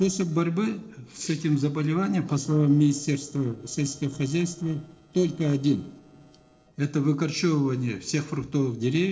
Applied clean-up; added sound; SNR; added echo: neural separator model SepFormer DNS4.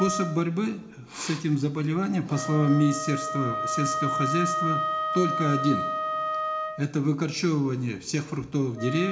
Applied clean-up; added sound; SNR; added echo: none; Wind instrument, woodwind instrument; 5 dB; reverberation time 0.4 s.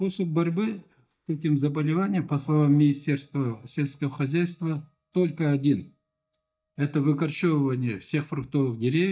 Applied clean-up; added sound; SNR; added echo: neural mask model DeepFilterNet 3.